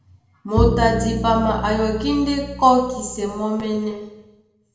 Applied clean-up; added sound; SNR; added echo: none; Bowed string instrument; 4 dB; reverberation time 1.0 s.